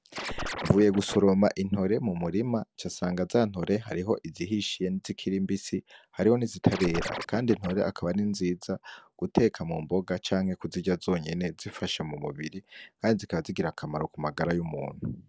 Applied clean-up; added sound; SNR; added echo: none; Scratching (performance technique); 8 dB; none.